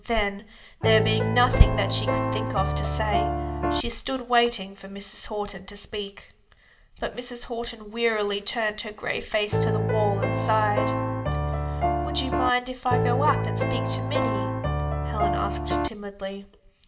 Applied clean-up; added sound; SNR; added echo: none; Piano; -3 dB; reverberation time 0.5 s.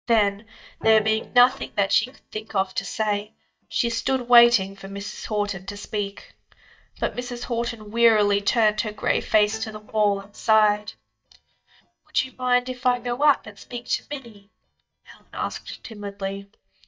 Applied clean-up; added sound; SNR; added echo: neural mask model DeepFilterNet 3.